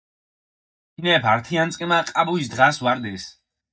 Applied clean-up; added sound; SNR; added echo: neural mask model DeepFilterNet 3.